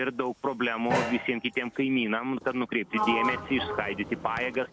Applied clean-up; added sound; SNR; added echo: none; Sliding door; 6 dB; none.